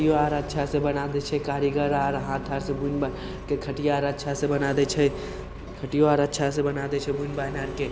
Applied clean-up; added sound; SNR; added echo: none; Engine; 11 dB; none.